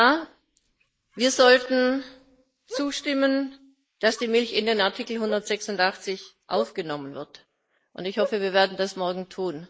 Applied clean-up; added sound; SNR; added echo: neural mask model Resemble Enhance denoiser.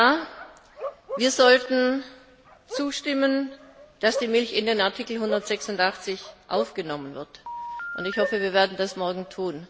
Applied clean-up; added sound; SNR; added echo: none; Telephone + Bark; 12 dB; none.